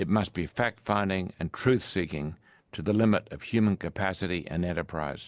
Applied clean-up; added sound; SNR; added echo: none; none; none; none.